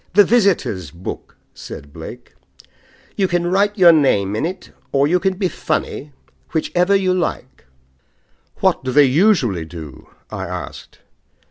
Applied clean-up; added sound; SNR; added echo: none; none; none; none.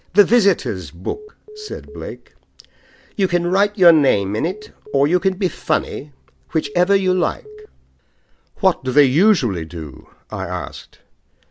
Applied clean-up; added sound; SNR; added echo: none; Telephone; 19 dB; none.